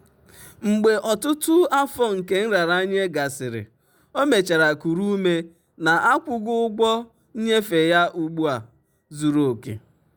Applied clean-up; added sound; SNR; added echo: none; none; none; none.